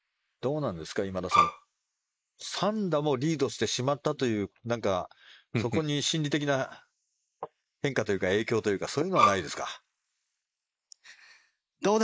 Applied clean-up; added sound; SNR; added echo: neural mask model Resemble Enhance denoiser.